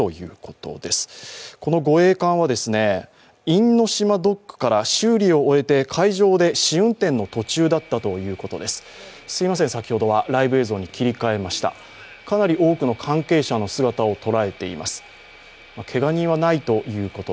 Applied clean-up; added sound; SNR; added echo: none; none; none; none.